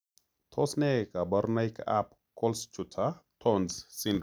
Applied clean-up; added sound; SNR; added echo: none; none; none; none.